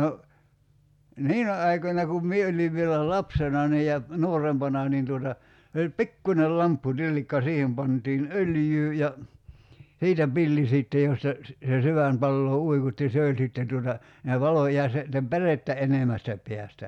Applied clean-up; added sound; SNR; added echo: none; none; none; none.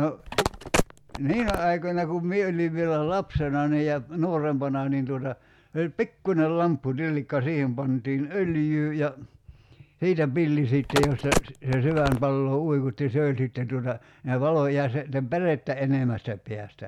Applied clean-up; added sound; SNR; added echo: none; Telephone; 3 dB; none.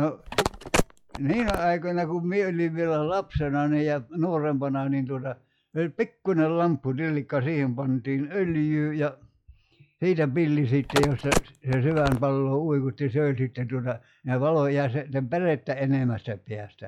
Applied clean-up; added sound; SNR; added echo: classical method log-MMSE.